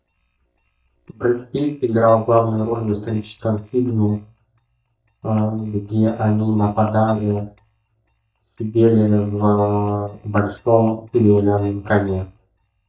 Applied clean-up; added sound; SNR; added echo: neural mask model DeepFilterNet 3.